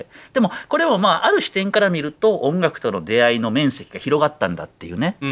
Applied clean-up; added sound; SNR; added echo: none; none; none; none.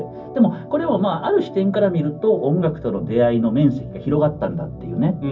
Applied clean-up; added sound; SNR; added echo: none; Organ; 14 dB; reverberation time 0.4 s.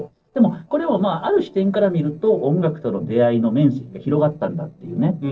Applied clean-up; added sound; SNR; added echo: neural separator model SepFormer DNS4.